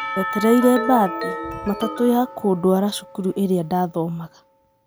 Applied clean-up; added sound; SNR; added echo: none; Ringtone + Church bell / Percussion; 10 dB; none.